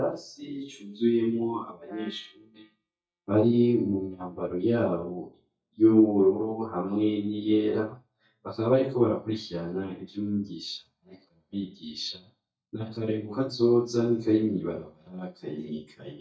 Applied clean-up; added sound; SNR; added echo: neural mask model DeepFilterNet 3.